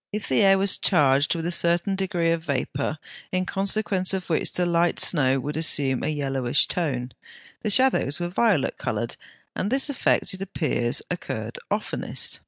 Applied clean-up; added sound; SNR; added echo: none; none; none; none.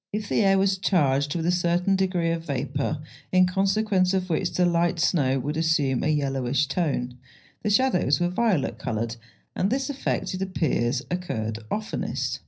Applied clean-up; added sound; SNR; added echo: none; none; none; reverberation time 0.5 s.